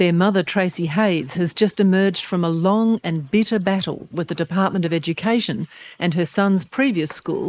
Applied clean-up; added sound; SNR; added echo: neural mask model Resemble Enhance denoiser.